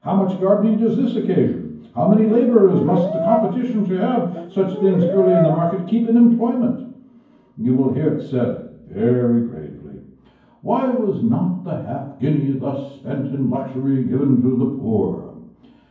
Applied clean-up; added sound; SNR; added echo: none; Brass instrument; 5 dB; reverberation time 0.9 s.